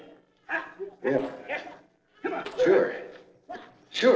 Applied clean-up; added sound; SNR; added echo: neural separator model SepFormer DNS4.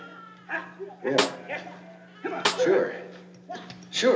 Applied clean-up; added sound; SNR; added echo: none; Snare drum; 4 dB; reverberation time 0.8 s.